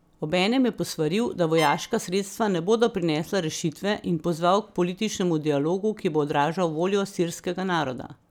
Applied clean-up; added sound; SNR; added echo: none; Trumpet; 12 dB; none.